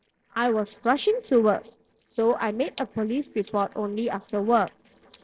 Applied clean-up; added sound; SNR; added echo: neural separator model SepFormer DNS4.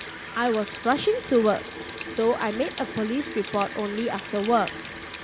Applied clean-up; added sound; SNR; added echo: none; Sink (filling or washing) / Water tap, faucet; 10 dB; none.